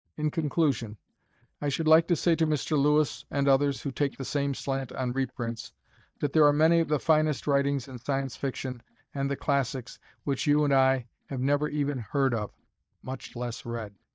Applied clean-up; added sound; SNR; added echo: neural mask model DeepFilterNet 3.